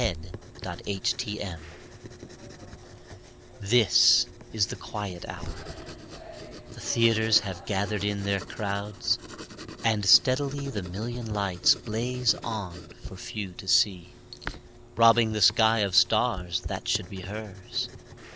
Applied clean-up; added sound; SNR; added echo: none; Writing; 13 dB; none.